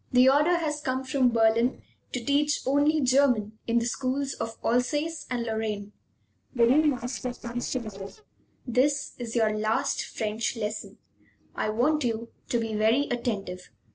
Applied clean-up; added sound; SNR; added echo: neural separator model SepFormer DNS4.